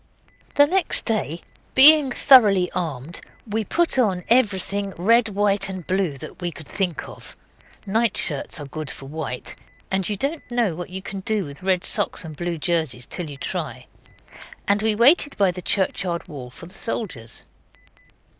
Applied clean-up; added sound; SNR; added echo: neural separator model SepFormer DNS4.